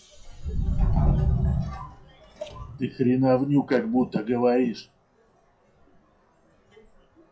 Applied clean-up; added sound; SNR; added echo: classical method WPE with log-MMSE.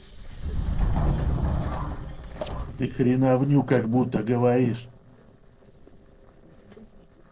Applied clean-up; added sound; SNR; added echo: neural separator model SepFormer DNS4.